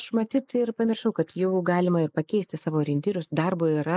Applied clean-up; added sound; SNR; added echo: neural mask model Resemble Enhance denoiser.